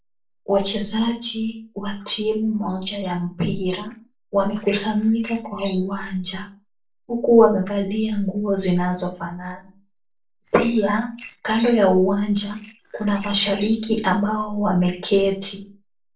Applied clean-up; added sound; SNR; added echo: neural separator model SepFormer DNS4.